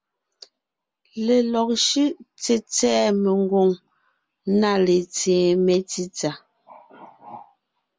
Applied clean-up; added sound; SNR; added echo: none; none; none; none.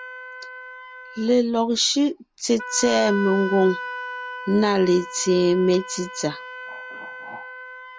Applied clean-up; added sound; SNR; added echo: none; Wind instrument, woodwind instrument; 12 dB; none.